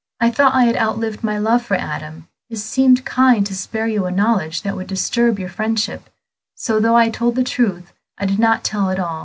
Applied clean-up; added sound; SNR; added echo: none; none; none; none.